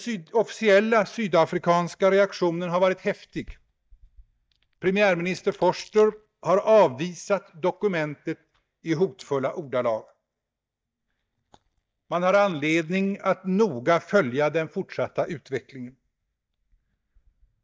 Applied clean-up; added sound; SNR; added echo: neural mask model DeepFilterNet 3.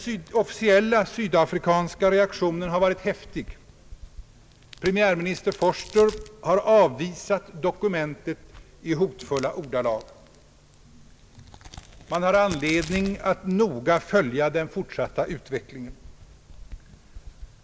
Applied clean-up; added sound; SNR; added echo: none; Crack; 19 dB; none.